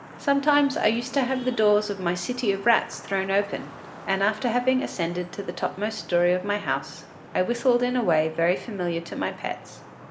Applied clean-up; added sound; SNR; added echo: none; Traffic noise, roadway noise / Vehicle horn, car horn, honking; 18 dB; reverberation time 0.7 s.